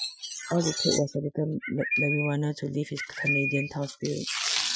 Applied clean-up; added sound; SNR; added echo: classical method Wiener filter.